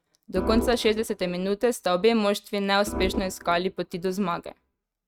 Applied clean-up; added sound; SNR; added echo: neural mask model RNNoise.